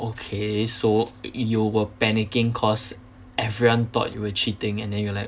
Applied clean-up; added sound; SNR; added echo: none; Tambourine; 16 dB; none.